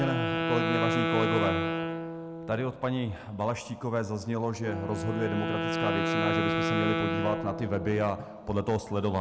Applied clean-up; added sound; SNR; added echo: none; Wind instrument, woodwind instrument; 1 dB; none.